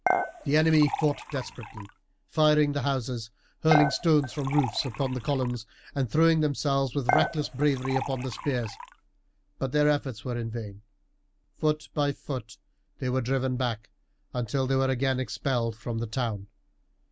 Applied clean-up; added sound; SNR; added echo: none; Dishes, pots, and pans / Chink, clink; 5 dB; none.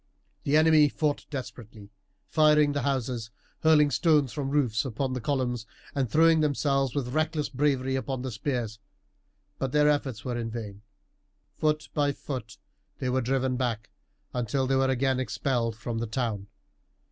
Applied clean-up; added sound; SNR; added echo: none; none; none; none.